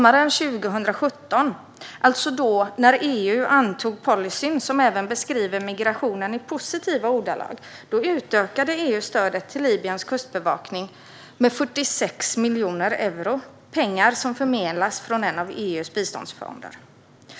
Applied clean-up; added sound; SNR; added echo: none; none; none; none.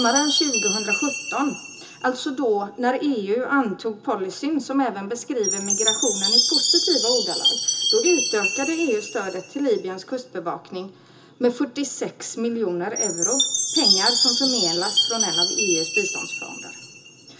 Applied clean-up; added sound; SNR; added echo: none; Chime; 0 dB; reverberation time 0.2 s.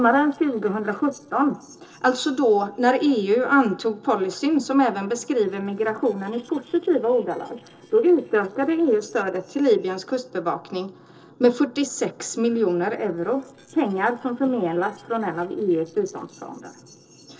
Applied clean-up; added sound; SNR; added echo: neural separator model SepFormer DNS4.